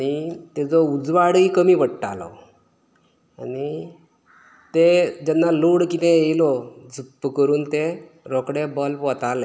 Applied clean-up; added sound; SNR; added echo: none; none; none; none.